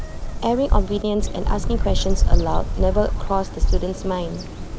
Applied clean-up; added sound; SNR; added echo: none; Bird vocalization, bird call, bird song; -5 dB; none.